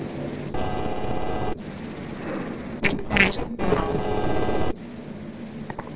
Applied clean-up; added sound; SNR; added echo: neural separator model SepFormer DNS4.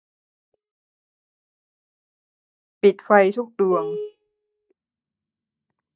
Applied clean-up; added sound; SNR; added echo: neural mask model DeepFilterNet 3.